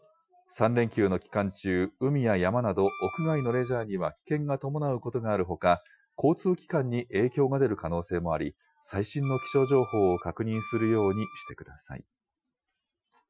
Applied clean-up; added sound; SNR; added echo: classical method Wiener filter.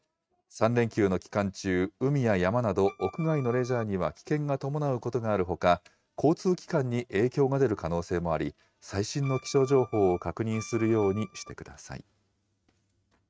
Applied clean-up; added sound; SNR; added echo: neural mask model RNNoise.